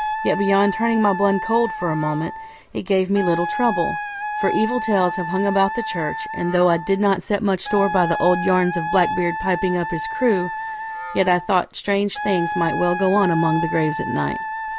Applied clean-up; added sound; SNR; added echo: none; Wind instrument, woodwind instrument; 6 dB; none.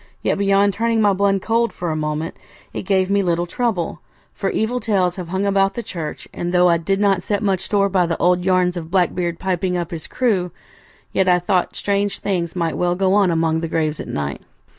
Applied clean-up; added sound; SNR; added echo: none; none; none; none.